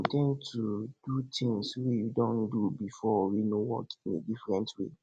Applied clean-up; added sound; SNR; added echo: none; none; none; none.